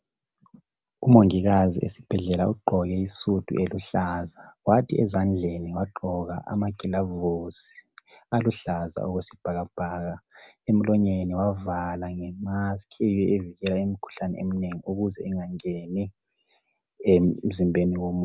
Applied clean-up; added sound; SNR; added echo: none; none; none; none.